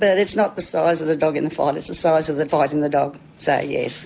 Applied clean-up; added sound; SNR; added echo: none; none; none; none.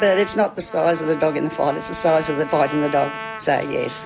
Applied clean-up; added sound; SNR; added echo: none; Trumpet; 12 dB; none.